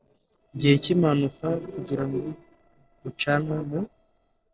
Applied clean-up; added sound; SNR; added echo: neural separator model SepFormer DNS4.